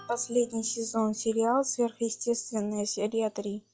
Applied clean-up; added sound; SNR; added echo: classical method log-MMSE.